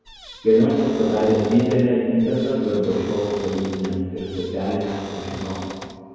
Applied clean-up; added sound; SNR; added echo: none; Cupboard open or close / Door; 17 dB; reverberation time 2.2 s.